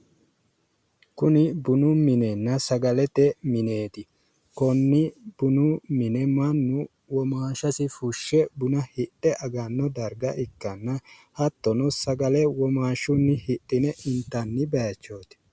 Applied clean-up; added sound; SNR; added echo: none; none; none; none.